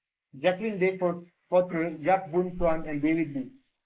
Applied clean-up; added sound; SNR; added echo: neural mask model Resemble Enhance denoiser.